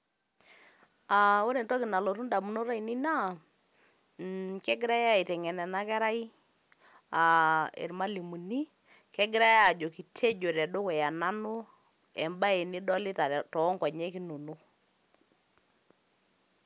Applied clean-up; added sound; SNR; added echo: none; none; none; none.